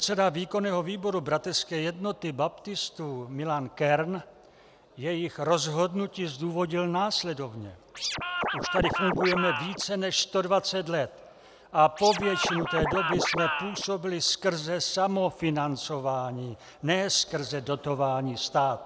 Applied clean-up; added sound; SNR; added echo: none; Scratching (performance technique); 1 dB; none.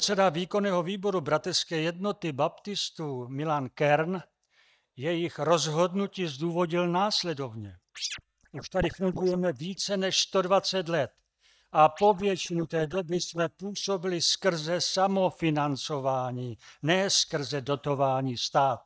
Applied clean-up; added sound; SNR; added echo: neural mask model DeepFilterNet 3.